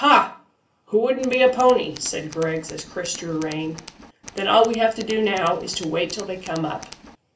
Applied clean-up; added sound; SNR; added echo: none; Tools; 19 dB; reverberation time 0.3 s.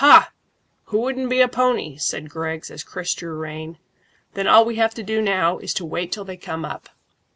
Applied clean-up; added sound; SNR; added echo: none; none; none; none.